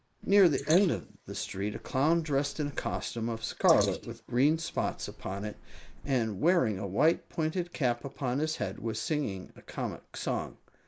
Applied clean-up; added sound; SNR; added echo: neural mask model Resemble Enhance denoiser.